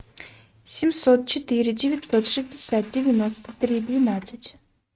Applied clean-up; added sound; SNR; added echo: neural mask model RNNoise.